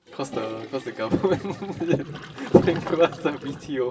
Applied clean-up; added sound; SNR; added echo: none; Toilet flush; 15 dB; reverberation time 2.9 s.